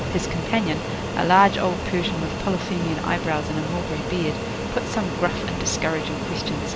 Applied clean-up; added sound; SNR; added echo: none; Fixed-wing aircraft, airplane; 3 dB; none.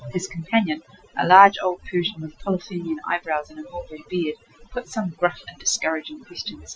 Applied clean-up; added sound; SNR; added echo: classical method Wiener filter.